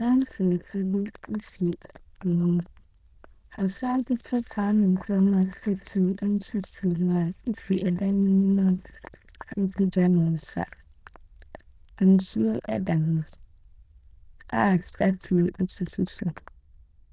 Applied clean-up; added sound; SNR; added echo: neural diffusion model UNIVERSE++.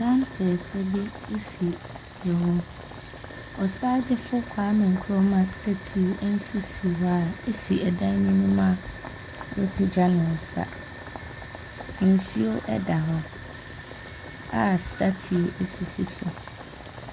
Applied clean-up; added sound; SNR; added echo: none; Boiling; 13 dB; none.